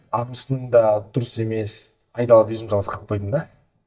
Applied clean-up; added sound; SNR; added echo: neural mask model DeepFilterNet 3.